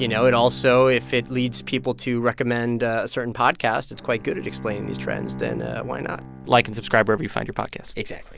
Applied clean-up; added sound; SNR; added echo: none; Bowed string instrument; 14 dB; none.